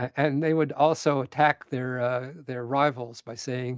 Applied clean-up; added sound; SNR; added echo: none; none; none; none.